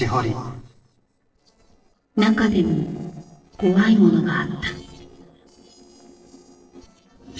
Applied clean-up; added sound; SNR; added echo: neural separator model SepFormer DNS4.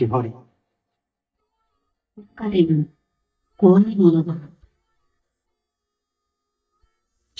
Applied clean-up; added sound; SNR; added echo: neural mask model DeepFilterNet 3.